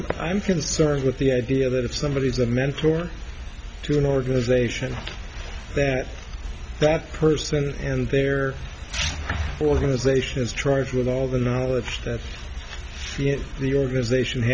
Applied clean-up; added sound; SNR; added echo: none; none; none; none.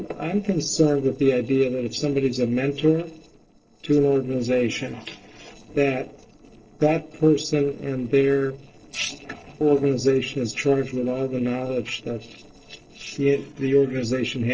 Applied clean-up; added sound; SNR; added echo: neural separator model SepFormer DNS4.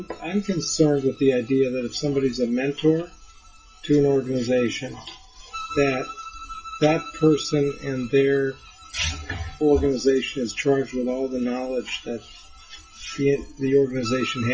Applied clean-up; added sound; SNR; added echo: classical method WPE with log-MMSE.